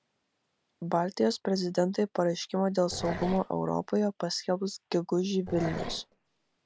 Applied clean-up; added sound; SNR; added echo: none; Growling; 9 dB; none.